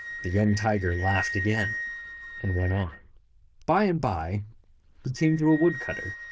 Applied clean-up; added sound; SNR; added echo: neural diffusion model UNIVERSE++.